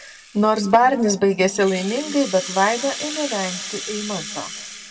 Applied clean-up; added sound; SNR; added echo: none; Rattle (instrument); 12 dB; reverberation time 1.6 s.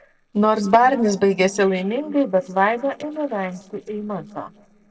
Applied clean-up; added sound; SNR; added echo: neural separator model SepFormer DNS4.